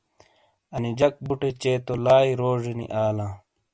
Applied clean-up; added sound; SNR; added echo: none; none; none; none.